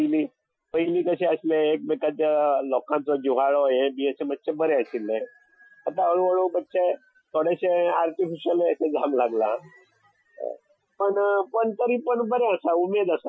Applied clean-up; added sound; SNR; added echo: classical method Wiener filter.